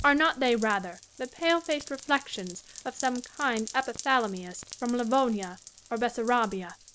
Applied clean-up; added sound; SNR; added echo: none; Rain; 18 dB; none.